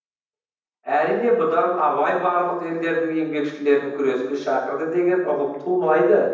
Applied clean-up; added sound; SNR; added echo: none; none; none; reverberation time 0.9 s.